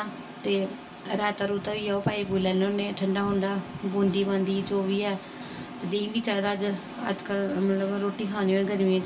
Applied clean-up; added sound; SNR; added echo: none; none; none; reverberation time 0.2 s.